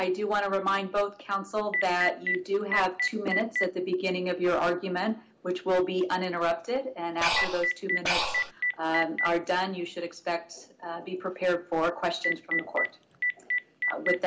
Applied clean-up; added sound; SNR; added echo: none; Breathing + Telephone; 1 dB; none.